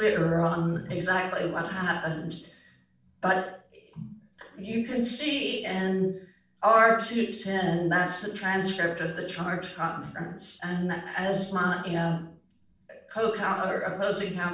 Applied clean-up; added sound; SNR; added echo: none; none; none; reverberation time 0.5 s.